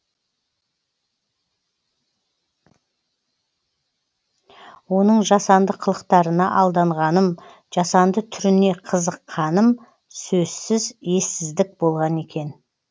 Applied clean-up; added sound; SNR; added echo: none; none; none; none.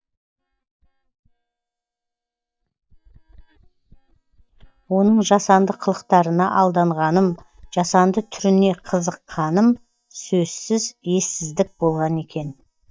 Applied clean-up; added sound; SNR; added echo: neural mask model DeepFilterNet 3.